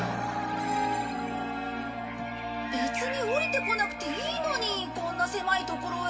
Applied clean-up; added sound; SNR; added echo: none; Bird; 8 dB; reverberation time 2.0 s.